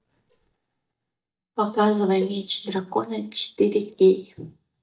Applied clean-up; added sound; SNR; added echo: neural mask model DeepFilterNet 3.